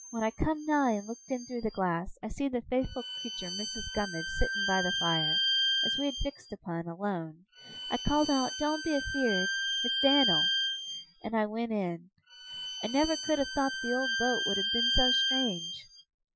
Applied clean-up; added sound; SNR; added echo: classical method Wiener filter.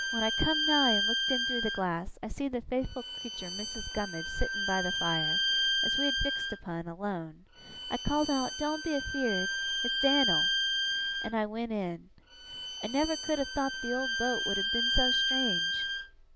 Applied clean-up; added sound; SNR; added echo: none; Bowed string instrument; -1 dB; none.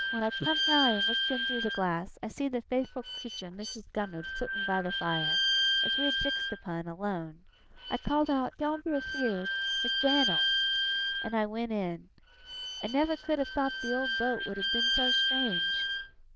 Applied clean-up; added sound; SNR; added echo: neural diffusion model UNIVERSE++.